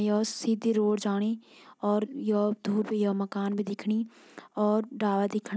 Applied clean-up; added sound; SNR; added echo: none; none; none; none.